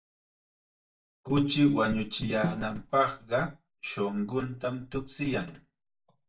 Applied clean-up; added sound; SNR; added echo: neural mask model DeepFilterNet 3.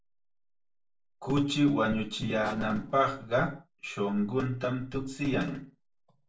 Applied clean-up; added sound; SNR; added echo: neural separator model SepFormer DNS4.